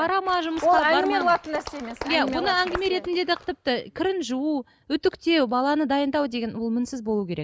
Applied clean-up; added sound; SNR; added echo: none; none; none; none.